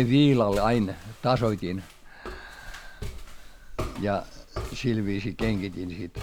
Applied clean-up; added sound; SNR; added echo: none; Walk, footsteps; 12 dB; none.